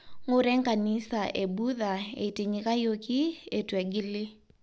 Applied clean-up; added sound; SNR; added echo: none; none; none; none.